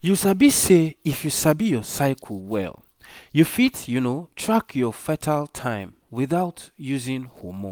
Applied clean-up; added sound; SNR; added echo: none; none; none; none.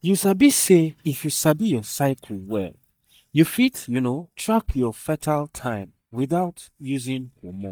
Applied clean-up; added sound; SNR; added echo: neural mask model DeepFilterNet 3.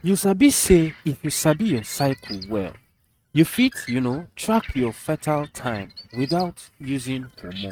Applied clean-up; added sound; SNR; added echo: neural mask model RNNoise.